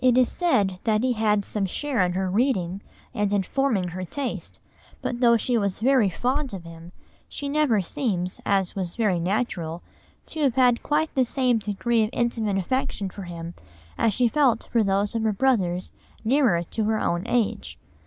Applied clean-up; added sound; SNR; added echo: none; none; none; none.